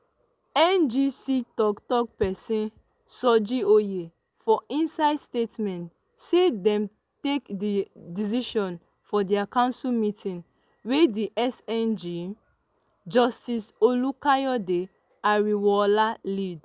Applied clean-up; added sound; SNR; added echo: none; none; none; none.